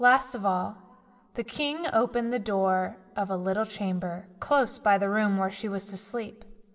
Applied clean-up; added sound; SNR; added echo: none; none; none; reverberation time 0.5 s.